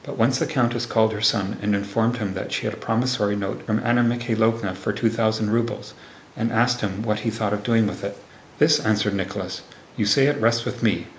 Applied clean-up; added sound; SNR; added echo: none; none; none; none.